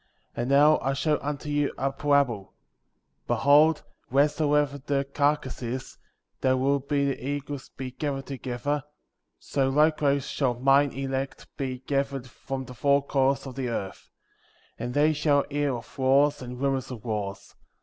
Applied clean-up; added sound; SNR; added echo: none; none; none; none.